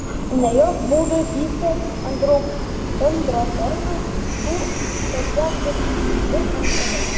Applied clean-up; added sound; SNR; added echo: none; Train; -1 dB; reverberation time 1.0 s.